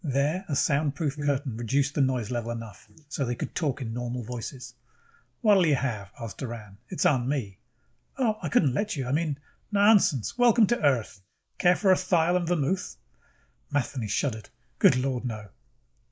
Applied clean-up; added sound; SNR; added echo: neural mask model Resemble Enhance denoiser.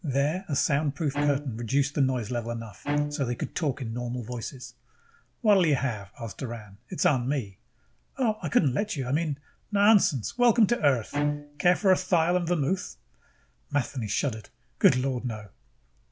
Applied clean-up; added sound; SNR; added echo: none; Bowed string instrument; 6 dB; none.